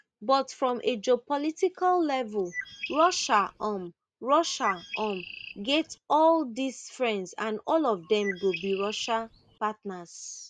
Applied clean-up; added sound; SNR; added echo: none; Bird; 13 dB; none.